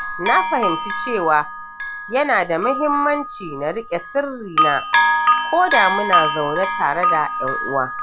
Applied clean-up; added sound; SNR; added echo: none; Bell; 0 dB; none.